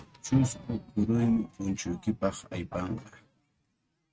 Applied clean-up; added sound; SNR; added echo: neural mask model RNNoise.